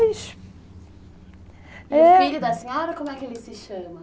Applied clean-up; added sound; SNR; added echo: none; none; none; none.